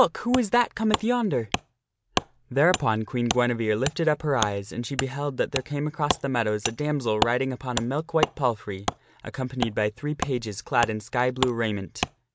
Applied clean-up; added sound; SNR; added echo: none; Wood; 8 dB; none.